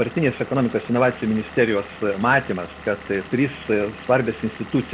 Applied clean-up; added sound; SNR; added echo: none; Engine / Vehicle; 16 dB; none.